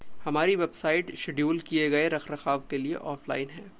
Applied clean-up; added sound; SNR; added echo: none; none; none; none.